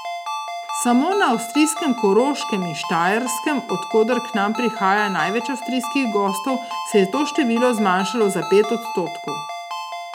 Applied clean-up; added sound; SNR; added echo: none; Ringtone; 8 dB; none.